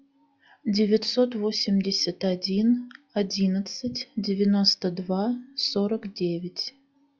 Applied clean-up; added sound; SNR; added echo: classical method log-MMSE.